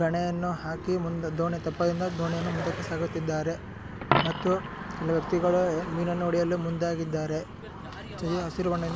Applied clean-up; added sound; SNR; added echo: none; Coin (dropping); 10 dB; none.